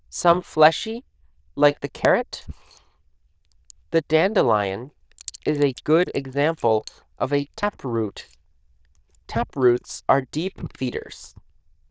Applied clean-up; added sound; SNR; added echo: neural diffusion model UNIVERSE++.